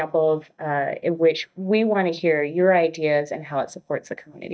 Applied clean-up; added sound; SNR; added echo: neural mask model DeepFilterNet 3.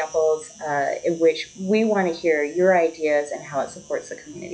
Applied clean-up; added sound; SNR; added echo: classical method log-MMSE.